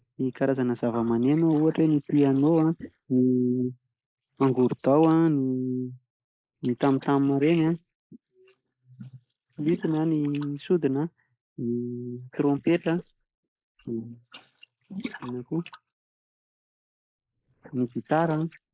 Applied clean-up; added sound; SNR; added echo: neural mask model Resemble Enhance denoiser.